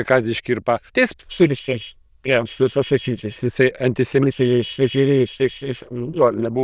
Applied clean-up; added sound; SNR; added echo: neural diffusion model UNIVERSE++.